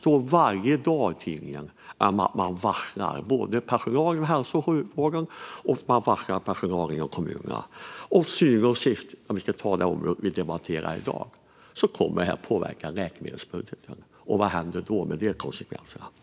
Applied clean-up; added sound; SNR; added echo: none; none; none; none.